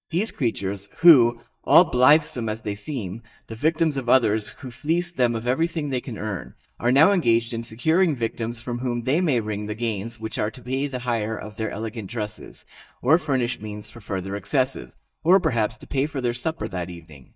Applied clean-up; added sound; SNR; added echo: neural mask model DeepFilterNet 3.